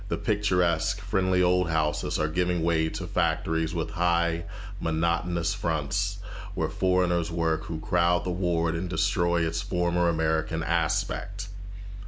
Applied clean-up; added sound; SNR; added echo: none; Mechanical fan; 7 dB; none.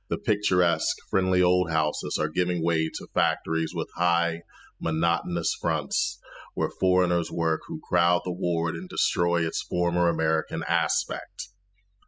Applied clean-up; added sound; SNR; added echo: classical method spectral subtraction.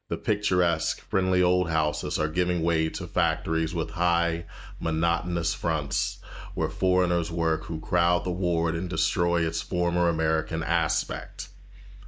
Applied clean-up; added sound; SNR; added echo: neural mask model DeepFilterNet 3.